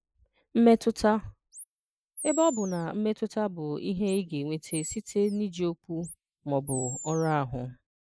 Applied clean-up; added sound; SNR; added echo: neural mask model Resemble Enhance denoiser.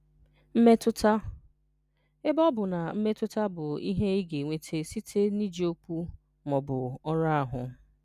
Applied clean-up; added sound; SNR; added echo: none; none; none; none.